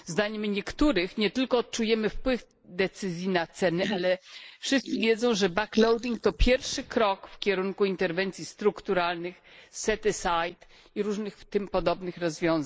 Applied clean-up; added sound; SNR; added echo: neural mask model Resemble Enhance denoiser.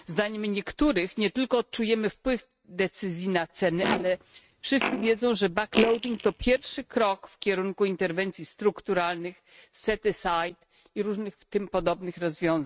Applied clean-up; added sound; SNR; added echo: neural mask model RNNoise.